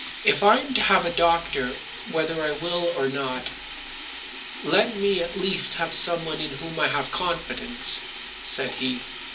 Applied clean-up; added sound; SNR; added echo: none; Sink (filling or washing); 8 dB; reverberation time 0.3 s.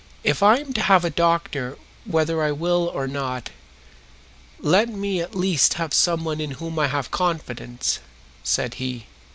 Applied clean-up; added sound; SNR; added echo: none; none; none; none.